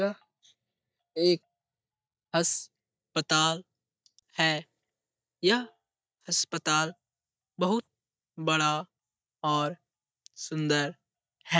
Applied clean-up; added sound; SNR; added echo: neural mask model DeepFilterNet 3.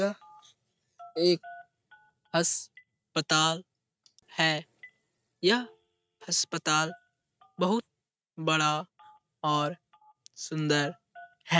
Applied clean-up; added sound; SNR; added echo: neural mask model RNNoise.